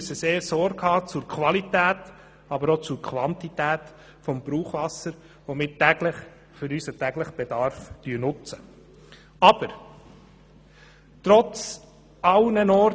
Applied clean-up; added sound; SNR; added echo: none; none; none; none.